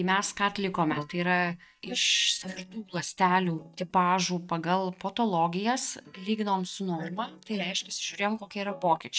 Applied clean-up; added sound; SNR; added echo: neural mask model DeepFilterNet 3.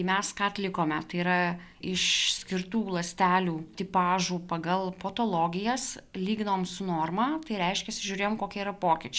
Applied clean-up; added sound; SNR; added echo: none; none; none; none.